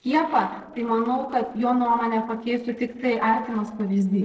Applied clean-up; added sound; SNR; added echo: neural separator model SepFormer DNS4.